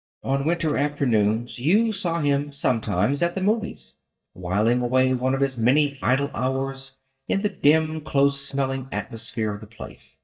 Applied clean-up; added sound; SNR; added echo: neural mask model DeepFilterNet 3.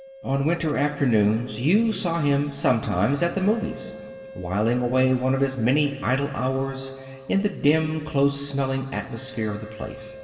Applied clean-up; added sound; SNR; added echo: none; Wind instrument, woodwind instrument; 19 dB; reverberation time 2.1 s.